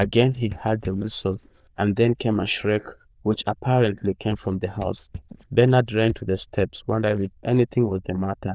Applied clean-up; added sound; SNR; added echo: neural diffusion model UNIVERSE++.